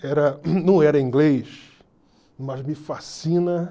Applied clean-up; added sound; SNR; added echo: none; none; none; none.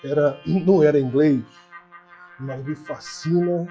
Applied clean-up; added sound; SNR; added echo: classical method log-MMSE.